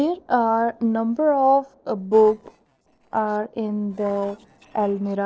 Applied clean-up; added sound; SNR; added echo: neural separator model SepFormer DNS4.